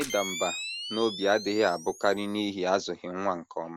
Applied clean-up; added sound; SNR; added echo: none; Camera; 11 dB; none.